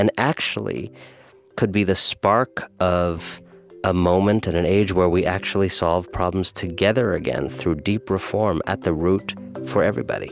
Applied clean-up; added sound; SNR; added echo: none; none; none; none.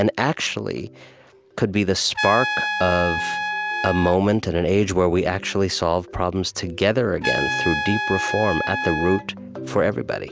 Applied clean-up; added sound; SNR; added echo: none; Trumpet; 6 dB; none.